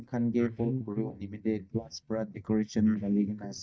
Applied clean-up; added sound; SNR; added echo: neural mask model DeepFilterNet 3.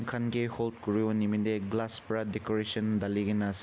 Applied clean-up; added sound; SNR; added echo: none; none; none; none.